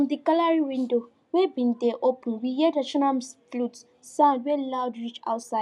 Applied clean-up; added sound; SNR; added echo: none; none; none; none.